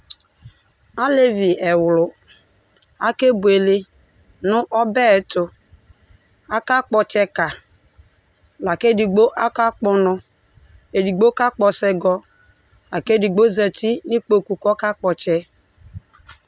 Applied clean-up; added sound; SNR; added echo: none; none; none; none.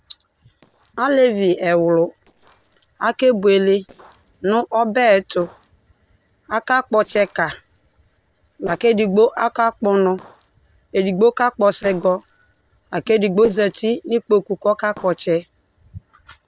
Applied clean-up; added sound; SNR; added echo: neural separator model SepFormer DNS4.